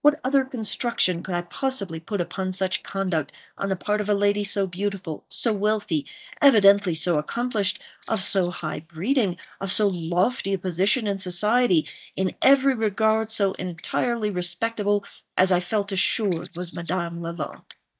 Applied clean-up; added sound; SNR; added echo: neural mask model DeepFilterNet 3.